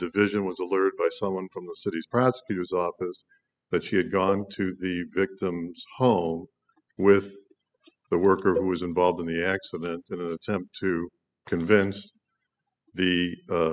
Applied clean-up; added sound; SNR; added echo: classical method spectral subtraction.